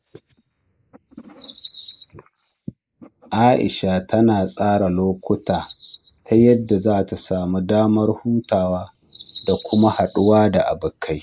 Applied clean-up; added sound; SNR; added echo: neural mask model Resemble Enhance denoiser.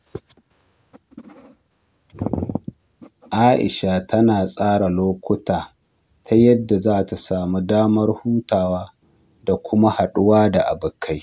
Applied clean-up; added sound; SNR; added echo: none; none; none; none.